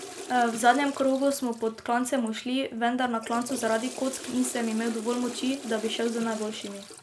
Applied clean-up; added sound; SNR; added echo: none; Toilet flush / Water; 14 dB; none.